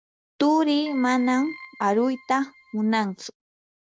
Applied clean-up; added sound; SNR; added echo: none; Keyboard (musical); 20 dB; none.